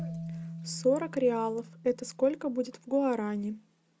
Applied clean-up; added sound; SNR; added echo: none; Marimba, xylophone; 13 dB; none.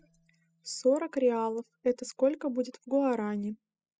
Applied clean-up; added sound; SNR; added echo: classical method spectral subtraction.